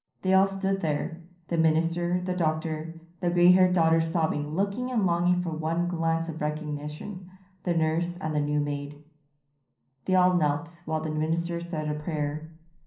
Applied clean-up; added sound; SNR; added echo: none; none; none; reverberation time 0.6 s.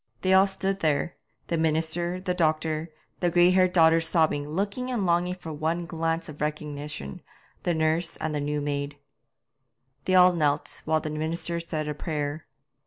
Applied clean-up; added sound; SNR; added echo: none; none; none; none.